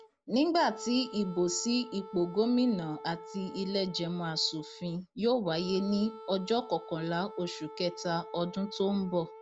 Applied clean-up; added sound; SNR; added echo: none; Wind instrument, woodwind instrument; 16 dB; none.